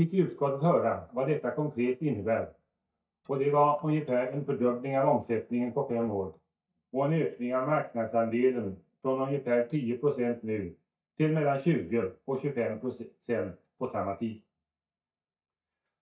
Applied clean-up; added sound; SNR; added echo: neural mask model DeepFilterNet 3.